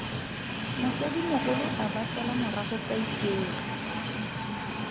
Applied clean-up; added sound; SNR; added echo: none; Train; -1 dB; none.